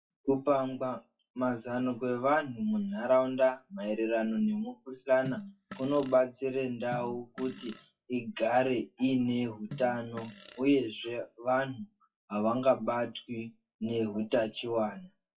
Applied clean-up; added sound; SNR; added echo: classical method WPE with log-MMSE.